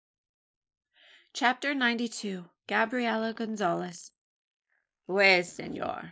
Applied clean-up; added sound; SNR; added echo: neural mask model Resemble Enhance denoiser.